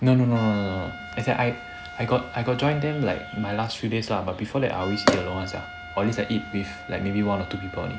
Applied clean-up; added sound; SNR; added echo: none; Trumpet; 15 dB; none.